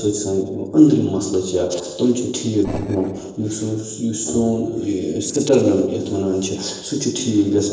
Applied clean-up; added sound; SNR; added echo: neural separator model SepFormer DNS4.